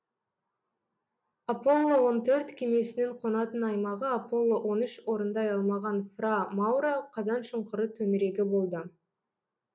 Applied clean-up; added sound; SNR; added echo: none; none; none; none.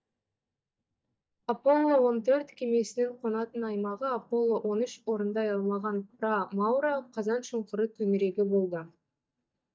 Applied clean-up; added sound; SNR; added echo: neural mask model DeepFilterNet 3.